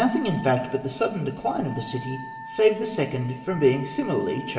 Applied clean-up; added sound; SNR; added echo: none; Wind instrument, woodwind instrument; 15 dB; reverberation time 2.5 s.